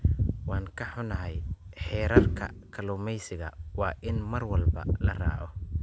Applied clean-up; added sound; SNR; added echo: none; Bowed string instrument; 0 dB; none.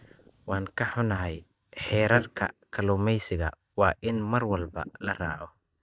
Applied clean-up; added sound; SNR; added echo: neural mask model DeepFilterNet 3.